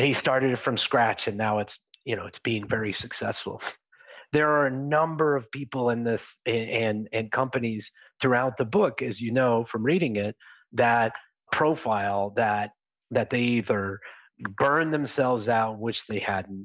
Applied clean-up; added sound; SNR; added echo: none; none; none; none.